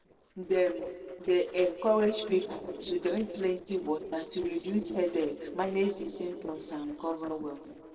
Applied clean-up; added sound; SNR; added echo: neural separator model SepFormer DNS4.